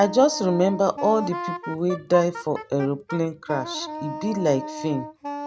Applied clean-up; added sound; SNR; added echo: none; Wind instrument, woodwind instrument; 10 dB; none.